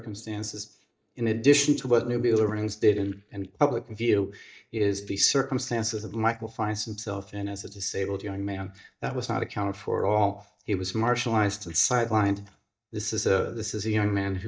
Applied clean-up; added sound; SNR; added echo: neural mask model DeepFilterNet 3.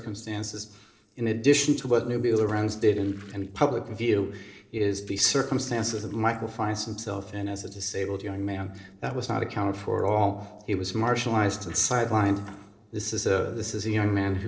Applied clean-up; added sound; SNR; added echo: neural separator model SepFormer DNS4.